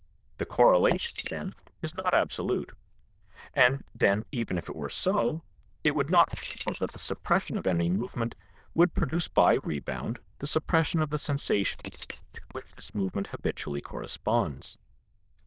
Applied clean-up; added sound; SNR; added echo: neural diffusion model UNIVERSE++.